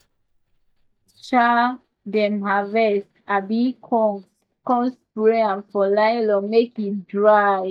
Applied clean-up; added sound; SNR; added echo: neural mask model DeepFilterNet 3.